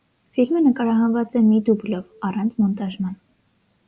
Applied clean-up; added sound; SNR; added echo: none; none; none; none.